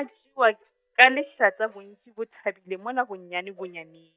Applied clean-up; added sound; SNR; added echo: neural mask model DeepFilterNet 3.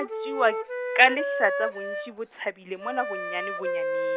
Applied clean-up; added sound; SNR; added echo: none; Wind instrument, woodwind instrument; 3 dB; none.